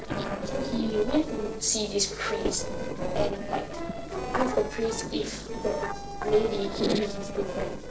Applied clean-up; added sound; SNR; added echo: neural separator model SepFormer DNS4.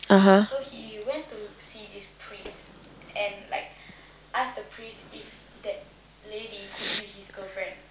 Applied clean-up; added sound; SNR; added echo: none; none; none; none.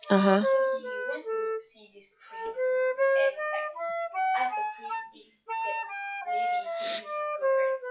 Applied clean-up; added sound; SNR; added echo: classical method log-MMSE.